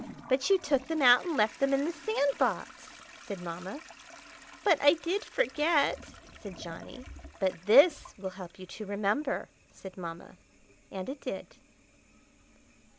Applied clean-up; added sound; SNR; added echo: none; Toilet flush; 20 dB; none.